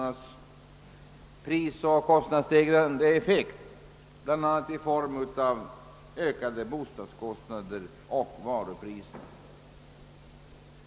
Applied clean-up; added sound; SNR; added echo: none; none; none; none.